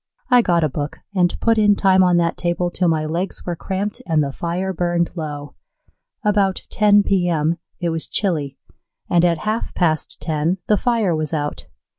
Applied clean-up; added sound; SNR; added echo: none; none; none; none.